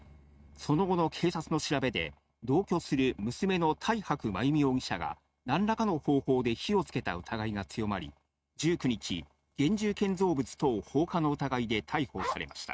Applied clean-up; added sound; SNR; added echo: neural mask model RNNoise.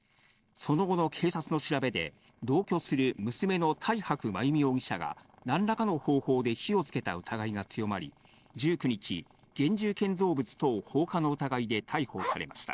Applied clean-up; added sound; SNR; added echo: neural separator model SepFormer DNS4.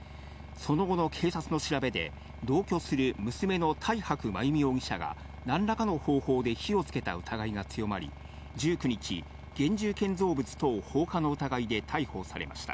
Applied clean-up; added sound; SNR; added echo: none; none; none; none.